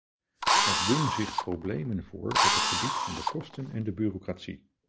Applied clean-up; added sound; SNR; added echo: none; Drill; -5 dB; none.